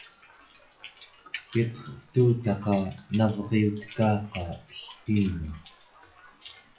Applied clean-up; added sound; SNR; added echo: classical method WPE with log-MMSE.